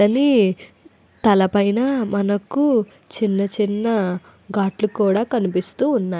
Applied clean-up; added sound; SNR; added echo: none; none; none; none.